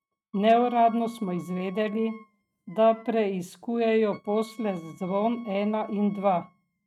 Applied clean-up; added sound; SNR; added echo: neural mask model RNNoise.